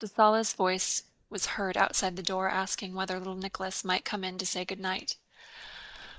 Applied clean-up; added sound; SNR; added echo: neural mask model DeepFilterNet 3.